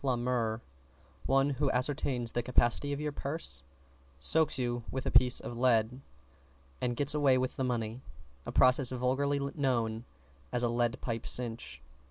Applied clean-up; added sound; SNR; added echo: none; none; none; none.